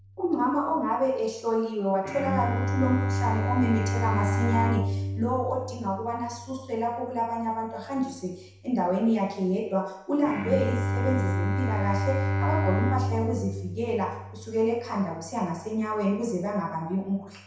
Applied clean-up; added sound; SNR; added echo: none; Bowed string instrument; 2 dB; reverberation time 0.7 s.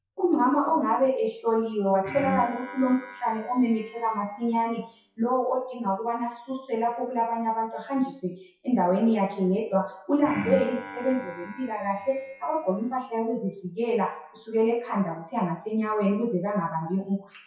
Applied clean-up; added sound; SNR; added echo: classical method WPE with log-MMSE.